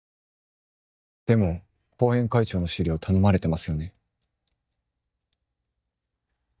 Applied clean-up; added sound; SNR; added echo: neural mask model DeepFilterNet 3.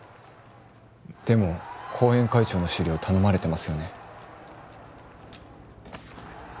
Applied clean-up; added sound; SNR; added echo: none; Crowd; 16 dB; none.